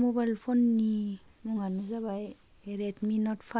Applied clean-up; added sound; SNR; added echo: none; none; none; none.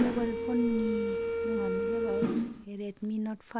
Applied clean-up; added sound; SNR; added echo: none; Mechanisms; -1 dB; none.